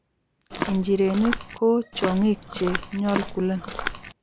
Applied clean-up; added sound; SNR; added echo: none; Walk, footsteps; 7 dB; none.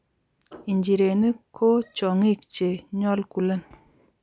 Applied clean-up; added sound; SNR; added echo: none; none; none; none.